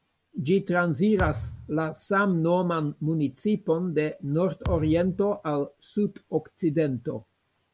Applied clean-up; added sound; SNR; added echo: none; Thump, thud; 10 dB; none.